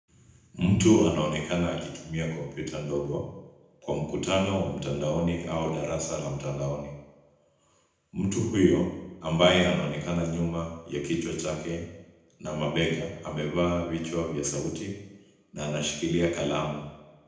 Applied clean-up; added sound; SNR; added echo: none; none; none; reverberation time 0.9 s.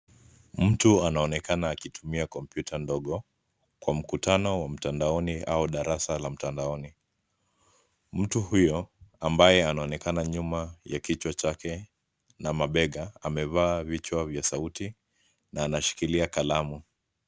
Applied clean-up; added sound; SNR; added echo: none; none; none; none.